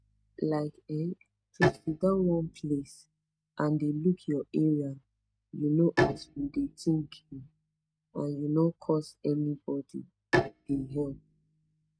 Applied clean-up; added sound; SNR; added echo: neural mask model RNNoise.